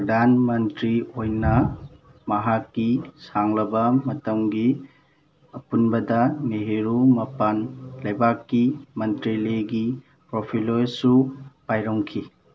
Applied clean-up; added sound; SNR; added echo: none; none; none; none.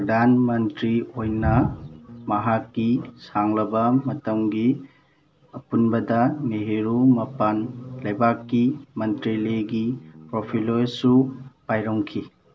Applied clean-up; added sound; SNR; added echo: none; Bass guitar; 19 dB; none.